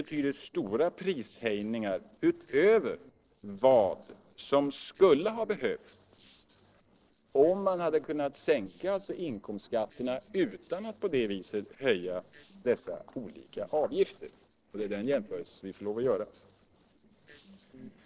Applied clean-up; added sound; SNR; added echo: neural separator model SepFormer DNS4.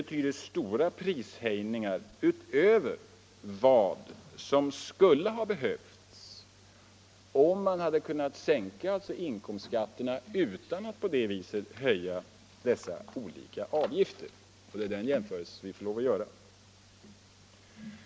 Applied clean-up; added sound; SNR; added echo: none; none; none; none.